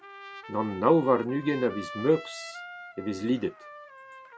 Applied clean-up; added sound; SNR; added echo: none; Trumpet; 15 dB; none.